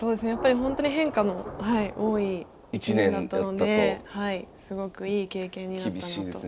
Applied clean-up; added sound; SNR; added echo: none; Thunder / Rain; 15 dB; none.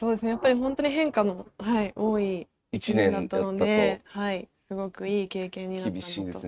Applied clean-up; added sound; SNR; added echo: neural mask model RNNoise.